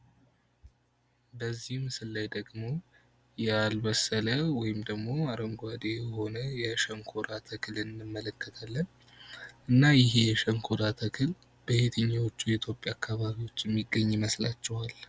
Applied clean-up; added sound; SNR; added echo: none; none; none; none.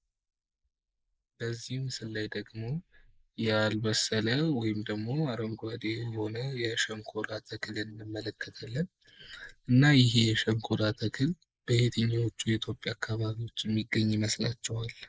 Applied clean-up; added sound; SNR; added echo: neural mask model Resemble Enhance denoiser.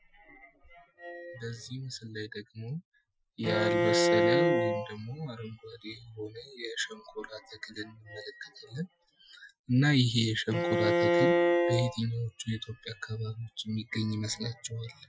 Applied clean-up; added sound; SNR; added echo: classical method Wiener filter.